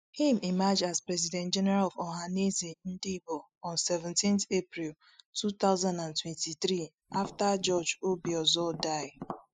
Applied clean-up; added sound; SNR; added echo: classical method spectral subtraction.